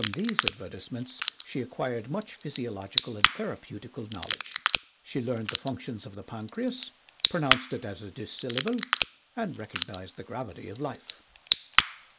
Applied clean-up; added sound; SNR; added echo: none; Crack / Crackle; -2 dB; none.